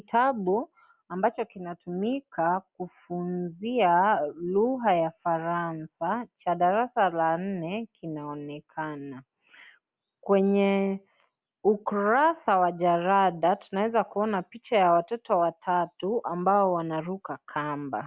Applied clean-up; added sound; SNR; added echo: none; none; none; none.